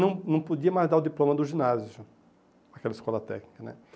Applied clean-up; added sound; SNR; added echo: none; none; none; none.